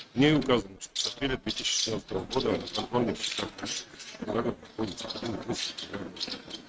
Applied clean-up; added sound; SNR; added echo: neural mask model RNNoise.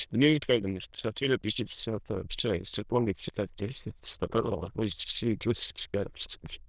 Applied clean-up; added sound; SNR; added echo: neural diffusion model UNIVERSE++.